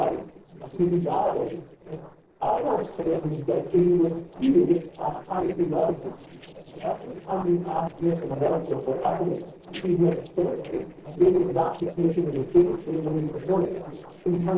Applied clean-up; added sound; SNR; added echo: neural separator model SepFormer DNS4.